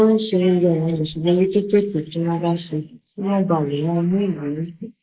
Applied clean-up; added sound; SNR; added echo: neural mask model Resemble Enhance denoiser.